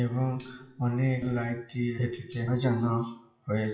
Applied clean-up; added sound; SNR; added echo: classical method WPE with log-MMSE.